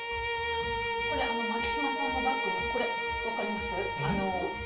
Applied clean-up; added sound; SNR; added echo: none; Bowed string instrument; -3 dB; reverberation time 0.3 s.